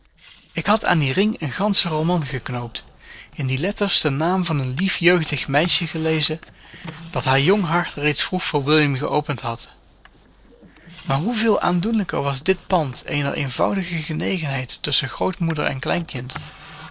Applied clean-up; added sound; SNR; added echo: neural separator model SepFormer DNS4.